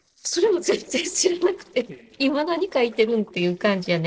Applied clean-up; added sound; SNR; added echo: neural separator model SepFormer DNS4.